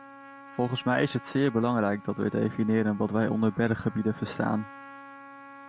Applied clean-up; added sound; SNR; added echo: none; Trumpet; 19 dB; none.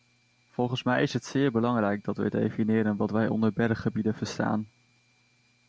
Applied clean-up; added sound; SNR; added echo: none; none; none; none.